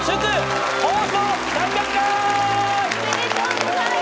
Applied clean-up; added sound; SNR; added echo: none; none; none; none.